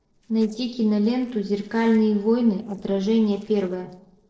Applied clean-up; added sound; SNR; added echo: neural separator model SepFormer DNS4.